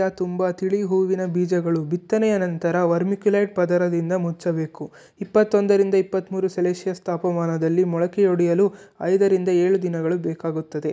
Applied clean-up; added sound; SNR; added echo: none; none; none; none.